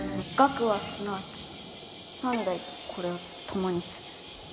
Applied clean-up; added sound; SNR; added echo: none; none; none; none.